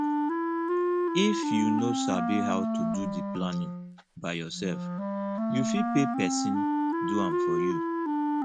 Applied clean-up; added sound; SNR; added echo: none; Wind instrument, woodwind instrument; -4 dB; none.